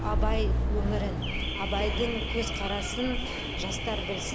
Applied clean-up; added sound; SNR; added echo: none; Alarm / Car; -4 dB; none.